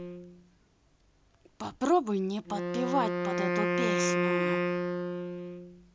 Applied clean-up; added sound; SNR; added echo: none; Wind instrument, woodwind instrument; -2 dB; none.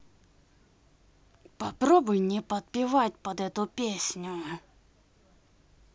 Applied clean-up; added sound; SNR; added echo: none; none; none; none.